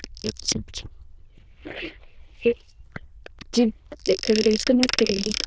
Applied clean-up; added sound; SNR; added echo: neural diffusion model UNIVERSE++.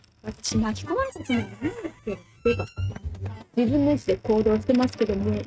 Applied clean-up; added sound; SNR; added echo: neural mask model RNNoise.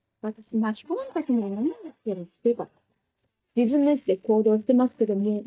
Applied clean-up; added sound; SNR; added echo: neural mask model DeepFilterNet 3.